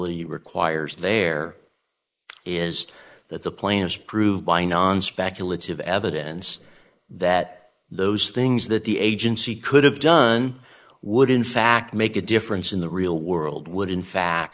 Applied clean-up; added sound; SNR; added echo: neural mask model Resemble Enhance denoiser.